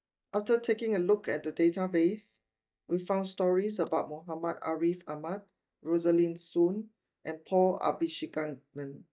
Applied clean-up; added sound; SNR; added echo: neural mask model DeepFilterNet 3.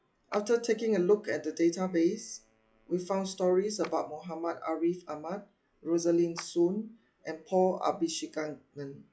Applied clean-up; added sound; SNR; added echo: classical method log-MMSE.